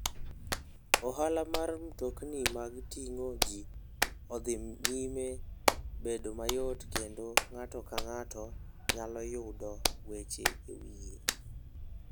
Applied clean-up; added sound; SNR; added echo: none; Hands; -2 dB; none.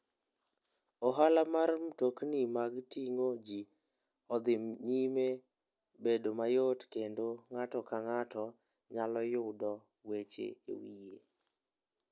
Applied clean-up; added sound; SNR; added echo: none; none; none; none.